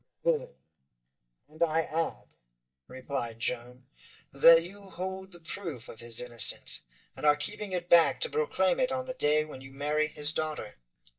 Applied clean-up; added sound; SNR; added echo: neural mask model DeepFilterNet 3.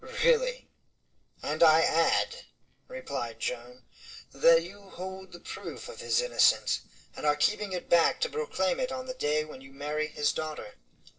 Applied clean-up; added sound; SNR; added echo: neural separator model SepFormer DNS4.